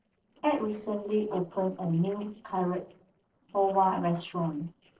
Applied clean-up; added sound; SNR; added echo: neural separator model SepFormer DNS4.